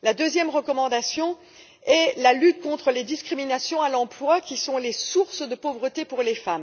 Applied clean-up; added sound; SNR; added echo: none; none; none; none.